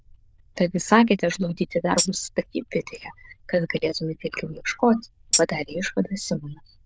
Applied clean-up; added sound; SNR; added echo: neural diffusion model UNIVERSE++.